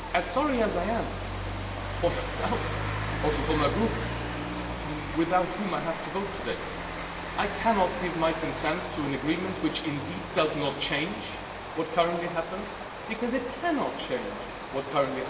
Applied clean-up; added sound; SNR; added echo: none; Rain; 5 dB; reverberation time 2.2 s.